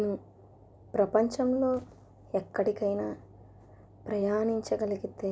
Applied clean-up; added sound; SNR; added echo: none; none; none; none.